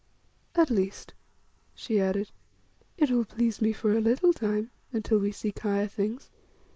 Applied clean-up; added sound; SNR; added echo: neural mask model Resemble Enhance denoiser.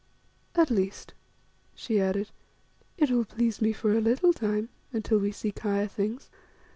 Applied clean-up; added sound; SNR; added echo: none; none; none; none.